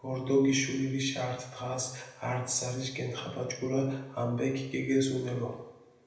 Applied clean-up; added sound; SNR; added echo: none; none; none; reverberation time 0.8 s.